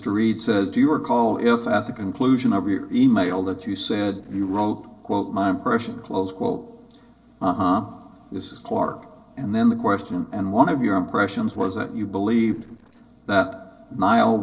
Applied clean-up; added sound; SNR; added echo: neural separator model SepFormer DNS4.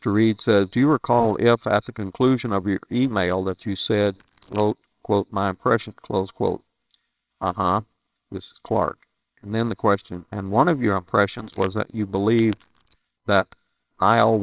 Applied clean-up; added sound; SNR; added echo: neural separator model SepFormer WHAMR!.